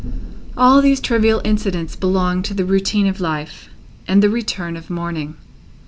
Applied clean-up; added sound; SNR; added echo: none; Thunder; 10 dB; none.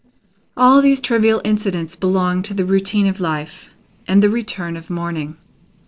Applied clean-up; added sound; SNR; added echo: neural separator model SepFormer DNS4.